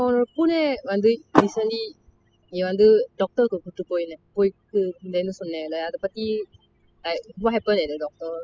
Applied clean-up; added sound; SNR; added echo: classical method spectral subtraction.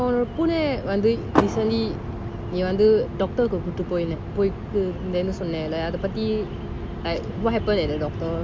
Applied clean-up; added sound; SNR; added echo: none; Car; 8 dB; none.